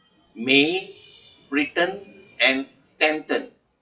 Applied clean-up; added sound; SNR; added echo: classical method WPE with log-MMSE.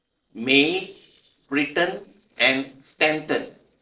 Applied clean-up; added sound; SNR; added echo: neural separator model SepFormer DNS4.